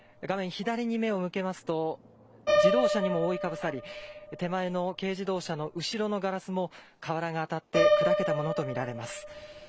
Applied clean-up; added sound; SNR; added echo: none; Piano; 0 dB; none.